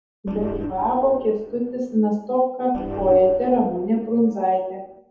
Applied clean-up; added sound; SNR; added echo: none; Organ; 13 dB; reverberation time 0.8 s.